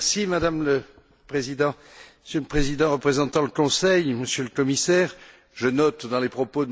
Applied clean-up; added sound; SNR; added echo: none; none; none; none.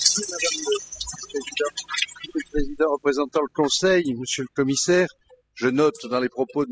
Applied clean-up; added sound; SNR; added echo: classical method spectral subtraction.